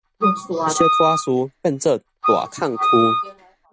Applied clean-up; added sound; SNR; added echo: none; Wind instrument, woodwind instrument; 1 dB; none.